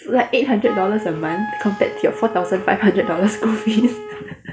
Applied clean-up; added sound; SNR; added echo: none; Wind instrument, woodwind instrument; 12 dB; none.